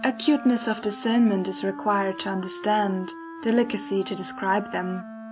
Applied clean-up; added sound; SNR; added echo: none; Wind instrument, woodwind instrument; 13 dB; none.